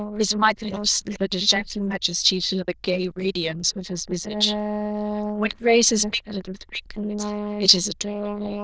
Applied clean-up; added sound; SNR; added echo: neural diffusion model UNIVERSE++.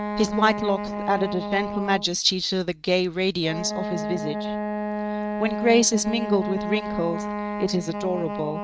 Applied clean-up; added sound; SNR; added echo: neural mask model RNNoise.